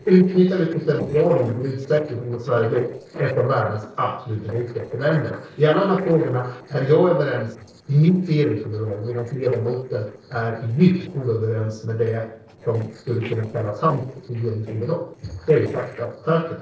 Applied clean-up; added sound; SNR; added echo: neural separator model SepFormer DNS4.